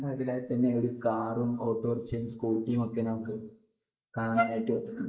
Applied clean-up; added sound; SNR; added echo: neural mask model Resemble Enhance denoiser.